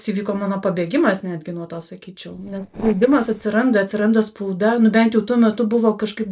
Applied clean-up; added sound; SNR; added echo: neural separator model SepFormer DNS4.